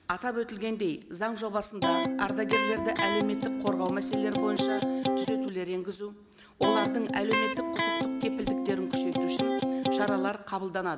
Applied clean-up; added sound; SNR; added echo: none; Electric guitar; -4 dB; none.